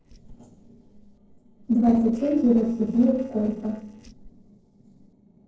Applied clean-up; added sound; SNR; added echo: neural separator model SepFormer DNS4.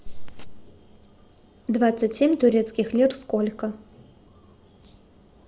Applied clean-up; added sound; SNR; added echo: none; none; none; none.